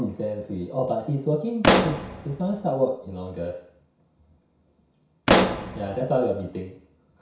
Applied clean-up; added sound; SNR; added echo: none; Explosion; -5 dB; reverberation time 0.6 s.